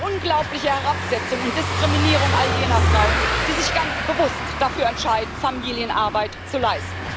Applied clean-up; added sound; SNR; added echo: none; Car passing by / Engine; 0 dB; none.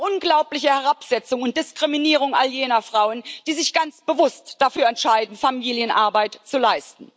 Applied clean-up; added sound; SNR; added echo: none; none; none; none.